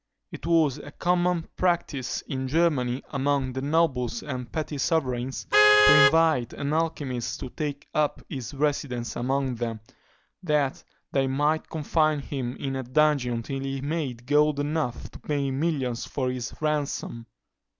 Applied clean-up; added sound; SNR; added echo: none; Vehicle horn, car horn, honking; 1 dB; none.